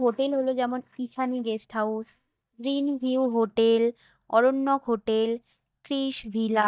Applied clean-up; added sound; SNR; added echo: neural mask model DeepFilterNet 3.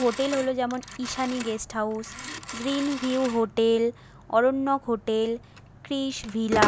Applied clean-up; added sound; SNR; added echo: none; Telephone; 10 dB; none.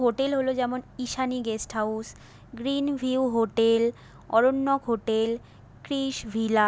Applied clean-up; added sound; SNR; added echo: none; none; none; none.